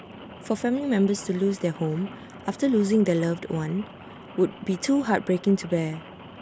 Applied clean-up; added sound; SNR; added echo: none; Rain; 17 dB; none.